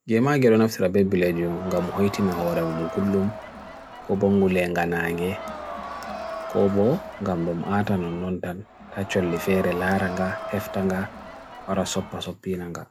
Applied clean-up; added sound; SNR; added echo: none; Crowd; 12 dB; none.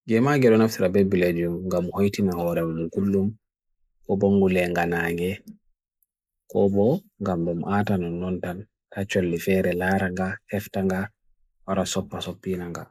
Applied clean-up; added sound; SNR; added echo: neural mask model Resemble Enhance denoiser.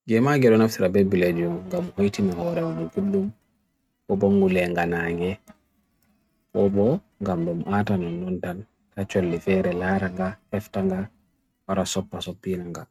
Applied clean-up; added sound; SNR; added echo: neural mask model RNNoise.